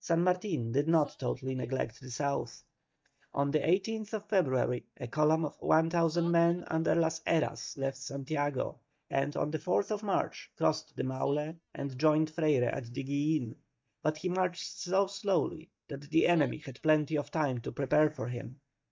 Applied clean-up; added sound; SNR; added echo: neural mask model DeepFilterNet 3.